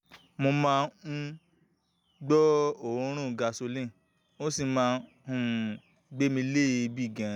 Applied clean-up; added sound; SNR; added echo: none; none; none; none.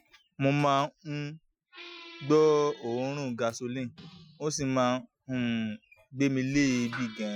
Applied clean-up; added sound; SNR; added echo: classical method Wiener filter.